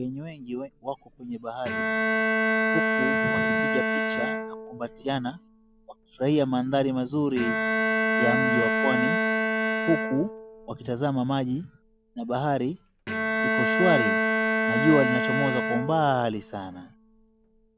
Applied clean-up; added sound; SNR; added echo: none; Bowed string instrument; -1 dB; none.